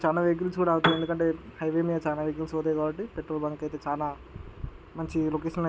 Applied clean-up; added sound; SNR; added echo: none; Piano; -2 dB; none.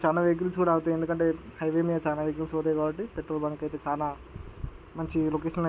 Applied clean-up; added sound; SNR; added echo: none; none; none; none.